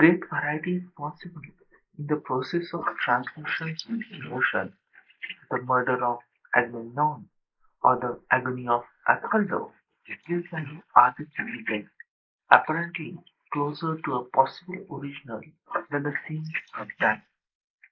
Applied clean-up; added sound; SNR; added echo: neural mask model Resemble Enhance denoiser.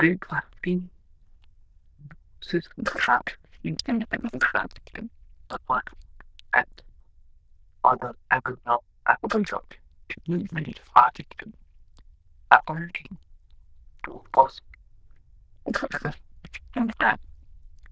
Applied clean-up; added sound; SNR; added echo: neural diffusion model UNIVERSE++.